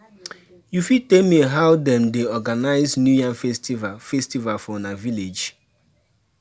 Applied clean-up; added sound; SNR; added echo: none; none; none; none.